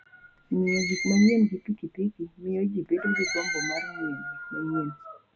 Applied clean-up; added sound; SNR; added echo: none; Screech; 9 dB; none.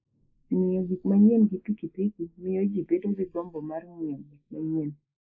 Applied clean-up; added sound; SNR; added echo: neural mask model Resemble Enhance denoiser.